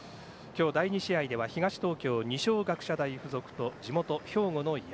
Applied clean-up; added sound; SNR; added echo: none; none; none; none.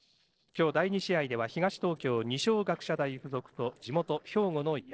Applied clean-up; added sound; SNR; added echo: neural separator model SepFormer DNS4.